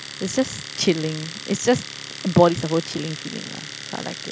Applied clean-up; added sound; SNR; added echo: none; Domestic sounds, home sounds; 11 dB; none.